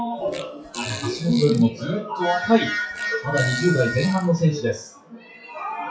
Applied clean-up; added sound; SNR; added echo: classical method WPE with log-MMSE.